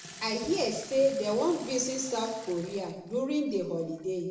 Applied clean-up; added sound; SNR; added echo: none; Sink (filling or washing) / Water tap, faucet; 17 dB; reverberation time 0.9 s.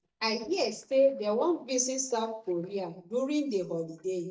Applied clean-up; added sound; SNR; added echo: neural mask model DeepFilterNet 3.